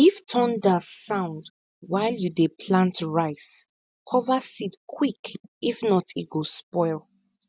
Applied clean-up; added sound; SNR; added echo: none; none; none; none.